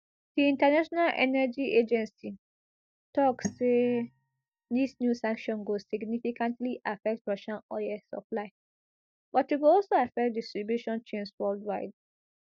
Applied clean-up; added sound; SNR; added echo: neural mask model DeepFilterNet 3.